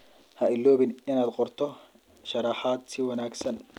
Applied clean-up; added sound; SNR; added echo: none; none; none; none.